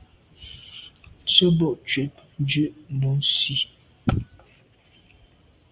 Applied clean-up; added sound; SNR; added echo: none; none; none; none.